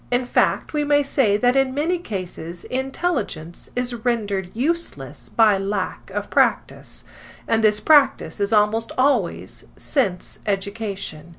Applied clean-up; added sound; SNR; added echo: none; none; none; none.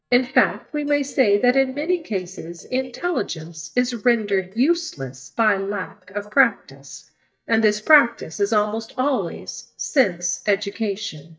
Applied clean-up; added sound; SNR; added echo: neural mask model DeepFilterNet 3.